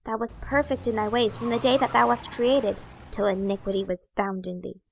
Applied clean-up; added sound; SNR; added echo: none; Car; 15 dB; none.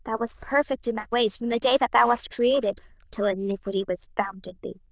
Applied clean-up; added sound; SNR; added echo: neural diffusion model UNIVERSE++.